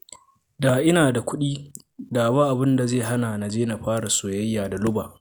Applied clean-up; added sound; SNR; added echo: none; none; none; none.